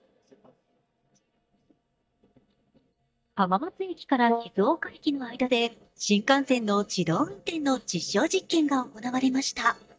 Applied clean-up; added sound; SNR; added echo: neural mask model DeepFilterNet 3.